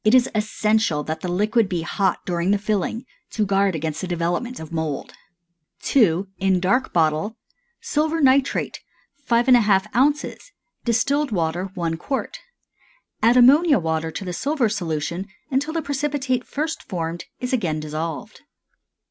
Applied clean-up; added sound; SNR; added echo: none; none; none; none.